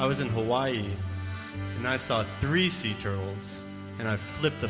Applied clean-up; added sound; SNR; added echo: none; none; none; none.